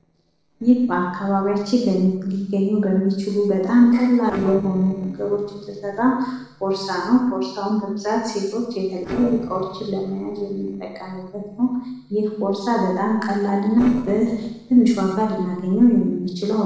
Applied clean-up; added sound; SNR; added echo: neural separator model SepFormer DNS4.